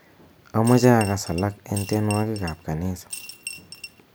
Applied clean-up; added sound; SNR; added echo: none; Coin (dropping) / Glass; 15 dB; none.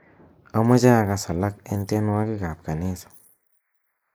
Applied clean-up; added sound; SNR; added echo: neural mask model Resemble Enhance denoiser.